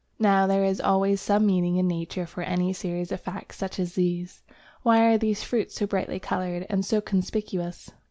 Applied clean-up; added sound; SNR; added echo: none; none; none; none.